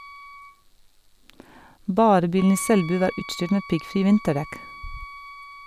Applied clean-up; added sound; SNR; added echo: none; Wind instrument, woodwind instrument; 17 dB; none.